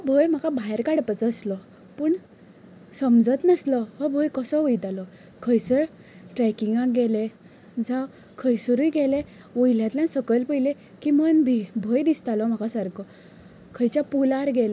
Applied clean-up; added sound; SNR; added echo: none; none; none; none.